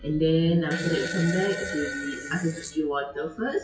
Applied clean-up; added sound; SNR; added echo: classical method WPE with log-MMSE.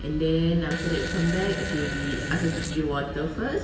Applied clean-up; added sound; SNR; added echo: none; Fart; 8 dB; reverberation time 2.5 s.